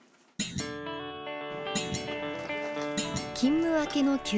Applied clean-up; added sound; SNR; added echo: none; Thump, thud; 8 dB; none.